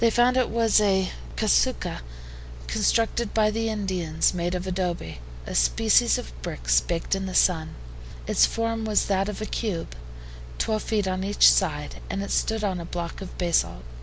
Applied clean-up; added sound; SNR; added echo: none; none; none; none.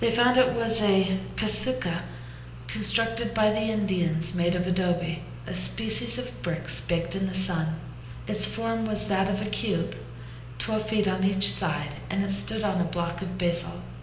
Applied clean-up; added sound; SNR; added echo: none; none; none; reverberation time 0.8 s.